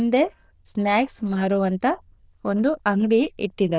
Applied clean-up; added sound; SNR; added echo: neural diffusion model UNIVERSE++.